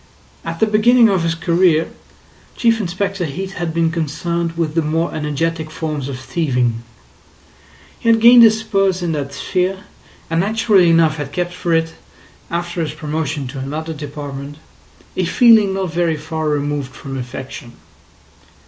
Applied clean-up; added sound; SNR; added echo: none; none; none; none.